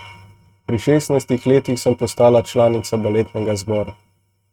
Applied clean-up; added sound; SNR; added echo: neural mask model RNNoise.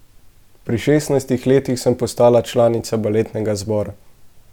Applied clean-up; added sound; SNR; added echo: none; none; none; none.